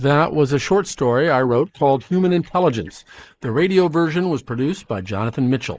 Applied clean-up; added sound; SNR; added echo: neural mask model Resemble Enhance denoiser.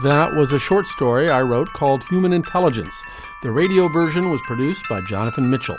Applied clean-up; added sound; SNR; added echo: none; none; none; none.